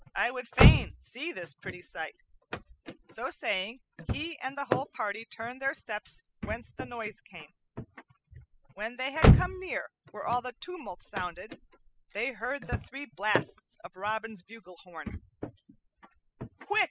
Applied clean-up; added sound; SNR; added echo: classical method spectral subtraction.